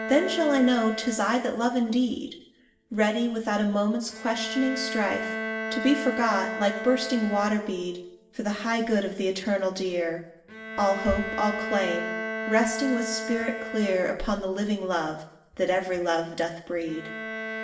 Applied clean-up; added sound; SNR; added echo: none; Bowed string instrument; 9 dB; reverberation time 0.8 s.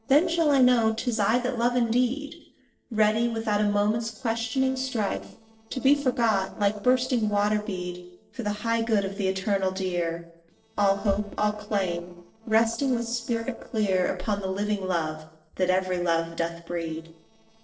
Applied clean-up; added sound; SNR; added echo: neural separator model SepFormer DNS4.